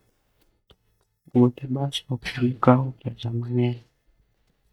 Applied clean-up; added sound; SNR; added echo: neural mask model DeepFilterNet 3.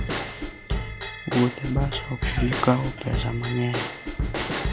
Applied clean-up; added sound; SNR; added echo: none; Bell / Drum / Drum kit; 1 dB; none.